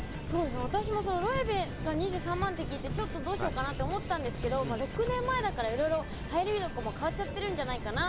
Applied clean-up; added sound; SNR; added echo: none; Subway, metro, underground; 5 dB; none.